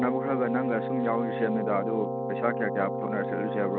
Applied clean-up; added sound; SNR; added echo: none; Keyboard (musical); 2 dB; none.